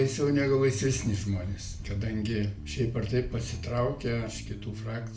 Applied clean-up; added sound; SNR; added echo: none; Bass guitar; 11 dB; reverberation time 0.4 s.